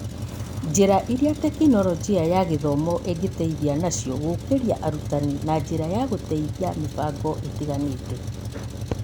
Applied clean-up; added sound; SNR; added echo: none; Truck; 7 dB; none.